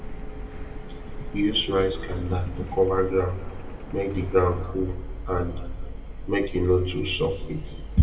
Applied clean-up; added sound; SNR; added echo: none; Printer; 7 dB; reverberation time 1.1 s.